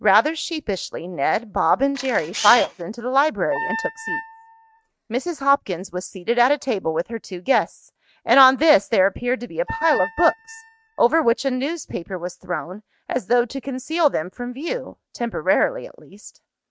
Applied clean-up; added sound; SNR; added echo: neural mask model RNNoise.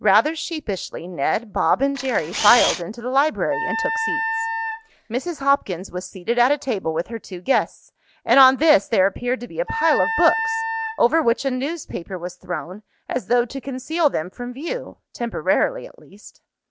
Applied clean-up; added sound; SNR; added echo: none; Wind instrument, woodwind instrument + Camera; 3 dB; none.